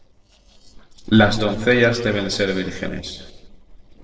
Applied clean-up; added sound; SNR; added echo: neural separator model SepFormer DNS4.